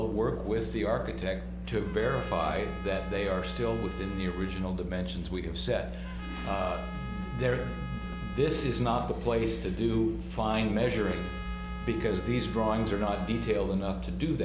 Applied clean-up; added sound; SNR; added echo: none; Trumpet; 16 dB; none.